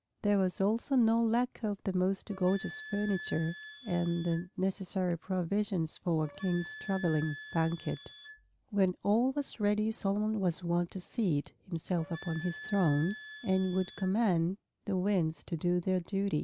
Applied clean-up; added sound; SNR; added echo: none; Wind instrument, woodwind instrument; 17 dB; none.